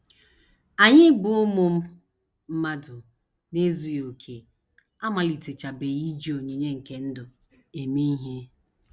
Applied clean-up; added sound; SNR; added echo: none; none; none; none.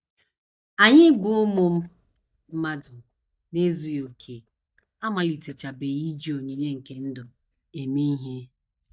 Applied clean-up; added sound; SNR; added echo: neural mask model DeepFilterNet 3.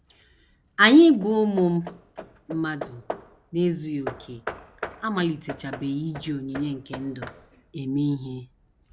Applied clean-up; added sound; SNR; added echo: none; Hammer / Wood; 16 dB; none.